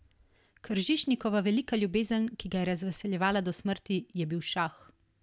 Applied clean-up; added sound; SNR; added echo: none; none; none; none.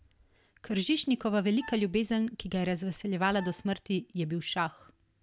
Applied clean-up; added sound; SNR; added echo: none; Wind instrument, woodwind instrument; 20 dB; none.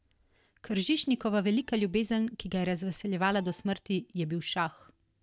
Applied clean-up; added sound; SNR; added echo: neural separator model SepFormer DNS4.